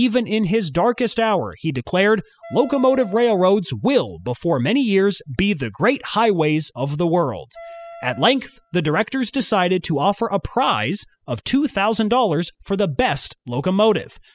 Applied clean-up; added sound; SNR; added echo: classical method spectral subtraction.